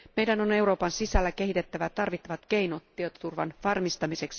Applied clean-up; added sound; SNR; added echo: none; none; none; none.